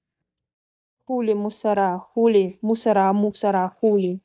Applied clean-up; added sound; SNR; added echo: neural mask model DeepFilterNet 3.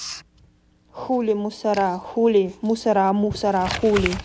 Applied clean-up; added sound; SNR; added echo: none; Writing; 13 dB; none.